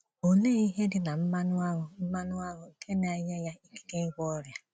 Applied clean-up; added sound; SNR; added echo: none; none; none; none.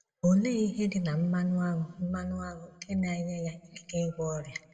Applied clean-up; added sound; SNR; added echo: none; none; none; reverberation time 0.6 s.